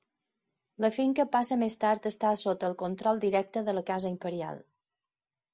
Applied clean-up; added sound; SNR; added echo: none; none; none; none.